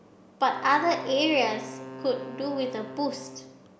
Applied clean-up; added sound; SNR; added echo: none; Wind instrument, woodwind instrument; 13 dB; none.